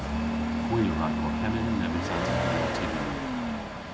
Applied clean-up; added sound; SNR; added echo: none; Engine starting / Accelerating, revving, vroom / Motor vehicle (road); -4 dB; none.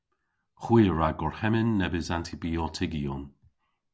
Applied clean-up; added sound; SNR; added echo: none; none; none; none.